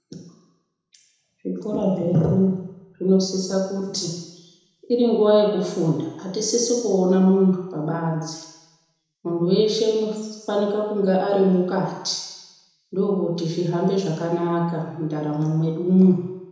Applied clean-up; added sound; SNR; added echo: none; none; none; reverberation time 1.0 s.